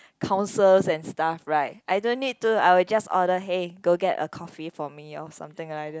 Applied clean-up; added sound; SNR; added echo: none; none; none; none.